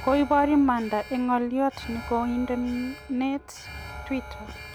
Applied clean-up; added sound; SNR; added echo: none; Alarm; 14 dB; none.